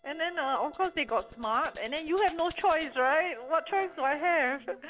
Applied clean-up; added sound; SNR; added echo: neural separator model SepFormer DNS4.